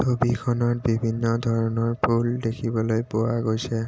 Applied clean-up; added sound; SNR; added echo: none; none; none; none.